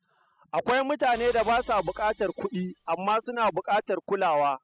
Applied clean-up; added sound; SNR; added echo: classical method spectral subtraction.